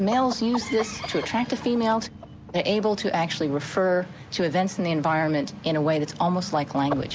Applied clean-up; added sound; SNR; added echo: none; none; none; none.